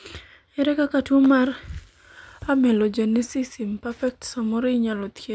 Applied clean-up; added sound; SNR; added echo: none; none; none; none.